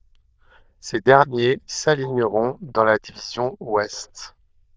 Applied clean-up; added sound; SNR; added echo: neural diffusion model UNIVERSE++.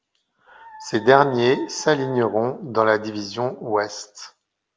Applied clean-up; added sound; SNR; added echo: none; Dog; 18 dB; none.